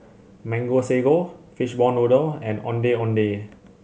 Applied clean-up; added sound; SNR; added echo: none; none; none; none.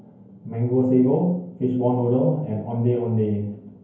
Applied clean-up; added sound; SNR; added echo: none; none; none; reverberation time 0.9 s.